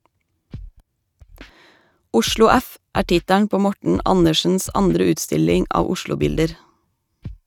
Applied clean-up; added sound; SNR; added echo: neural mask model RNNoise.